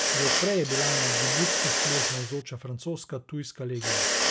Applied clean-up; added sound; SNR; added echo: none; Mechanisms; -5 dB; none.